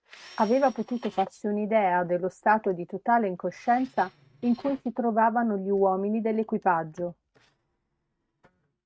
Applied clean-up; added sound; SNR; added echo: neural mask model RNNoise.